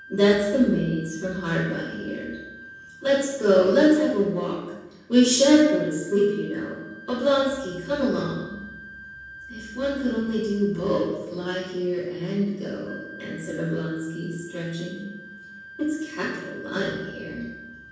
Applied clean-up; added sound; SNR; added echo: none; Wind instrument, woodwind instrument; 20 dB; reverberation time 1.2 s.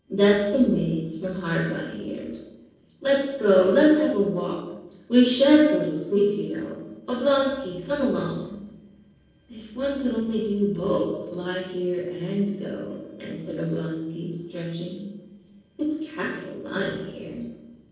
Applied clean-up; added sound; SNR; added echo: neural separator model SepFormer DNS4.